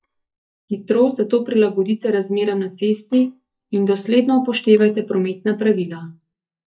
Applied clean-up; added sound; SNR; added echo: neural mask model DeepFilterNet 3.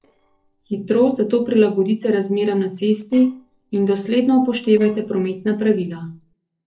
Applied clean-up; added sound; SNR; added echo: neural separator model SepFormer DNS4.